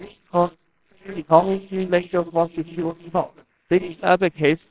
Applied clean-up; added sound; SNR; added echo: neural separator model SepFormer WHAMR!.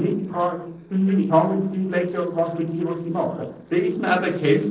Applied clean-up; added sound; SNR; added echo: neural separator model SepFormer DNS4.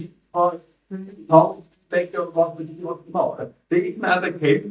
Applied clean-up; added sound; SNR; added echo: neural mask model DeepFilterNet 3.